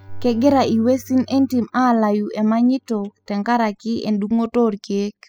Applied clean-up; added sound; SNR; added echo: classical method spectral subtraction.